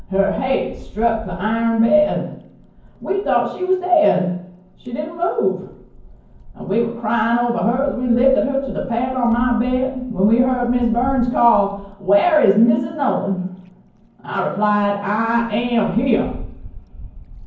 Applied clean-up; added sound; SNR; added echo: none; Wind; 18 dB; reverberation time 0.9 s.